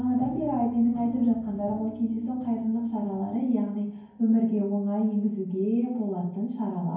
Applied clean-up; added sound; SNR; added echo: none; none; none; reverberation time 0.9 s.